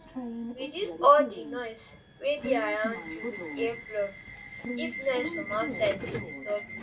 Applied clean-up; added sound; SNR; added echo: none; Subway, metro, underground / Alarm; 7 dB; reverberation time 0.2 s.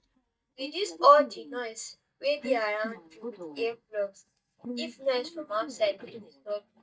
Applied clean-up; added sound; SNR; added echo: neural mask model DeepFilterNet 3.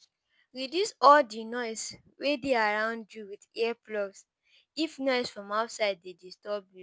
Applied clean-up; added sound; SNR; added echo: none; none; none; none.